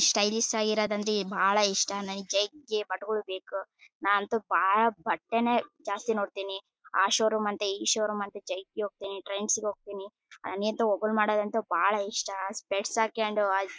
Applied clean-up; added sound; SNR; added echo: neural mask model Resemble Enhance denoiser.